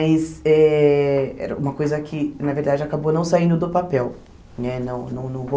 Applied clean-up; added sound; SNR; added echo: none; none; none; none.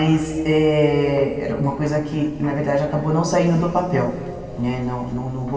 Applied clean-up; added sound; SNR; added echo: none; none; none; reverberation time 2.4 s.